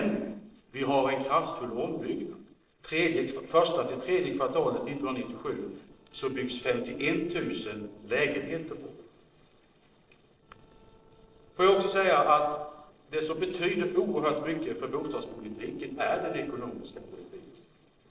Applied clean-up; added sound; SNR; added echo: neural separator model SepFormer DNS4.